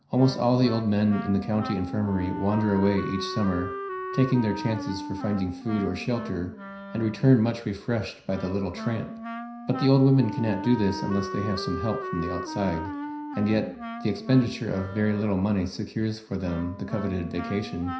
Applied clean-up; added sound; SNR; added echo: none; Wind instrument, woodwind instrument; 10 dB; reverberation time 0.5 s.